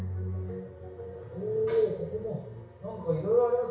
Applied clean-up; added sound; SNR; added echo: none; none; none; reverberation time 0.6 s.